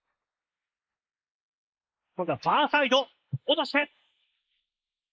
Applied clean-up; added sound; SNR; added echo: neural mask model Resemble Enhance denoiser.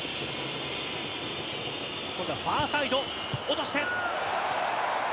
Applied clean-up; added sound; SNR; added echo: none; none; none; none.